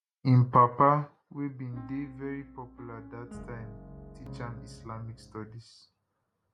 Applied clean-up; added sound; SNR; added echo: none; Piano; 16 dB; none.